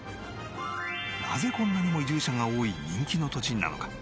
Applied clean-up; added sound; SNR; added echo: none; none; none; none.